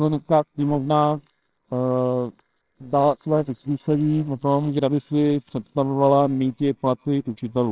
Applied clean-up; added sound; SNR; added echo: neural separator model SepFormer WHAMR!.